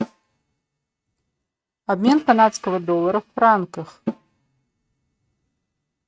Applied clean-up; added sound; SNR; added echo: neural mask model RNNoise.